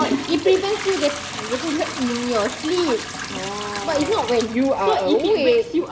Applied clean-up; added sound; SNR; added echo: none; Trickle, dribble / Toilet flush / Hiss; 9 dB; none.